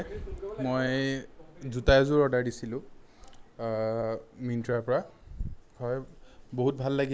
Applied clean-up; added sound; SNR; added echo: none; none; none; none.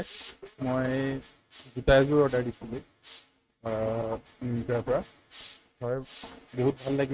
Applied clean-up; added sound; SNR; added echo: neural mask model RNNoise.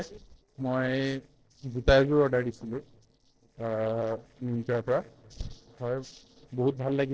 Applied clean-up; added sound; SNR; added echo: neural separator model SepFormer DNS4.